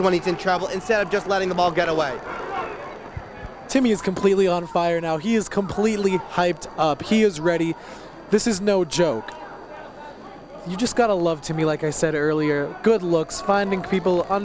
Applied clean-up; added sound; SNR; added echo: none; none; none; none.